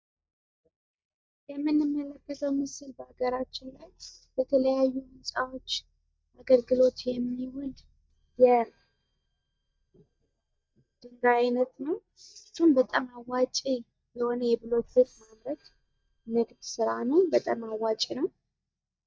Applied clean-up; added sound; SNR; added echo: neural mask model DeepFilterNet 3.